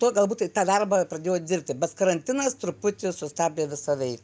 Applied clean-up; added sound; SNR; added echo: none; none; none; none.